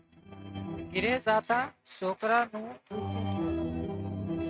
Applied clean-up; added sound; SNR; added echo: neural mask model RNNoise.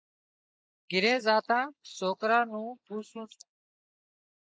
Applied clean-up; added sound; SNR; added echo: neural mask model Resemble Enhance denoiser.